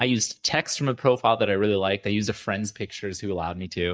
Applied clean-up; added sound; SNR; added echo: neural mask model DeepFilterNet 3.